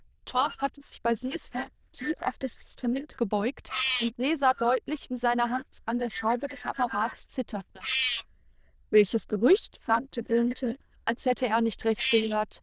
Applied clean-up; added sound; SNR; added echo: neural diffusion model UNIVERSE++.